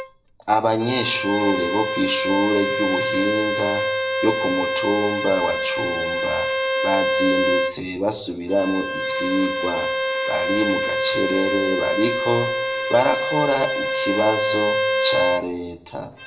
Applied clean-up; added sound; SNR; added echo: none; Bowed string instrument; 0 dB; reverberation time 0.5 s.